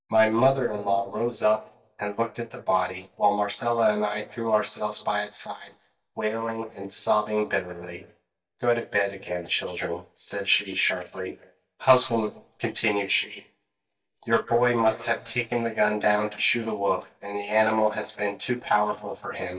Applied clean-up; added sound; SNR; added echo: neural mask model DeepFilterNet 3.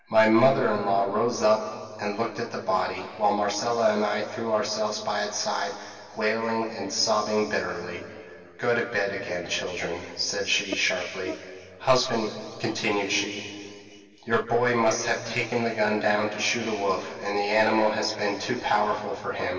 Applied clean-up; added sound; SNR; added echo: none; Buzz; 13 dB; reverberation time 2.5 s.